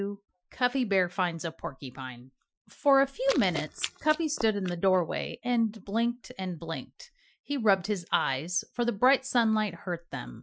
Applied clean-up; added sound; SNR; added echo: classical method Wiener filter.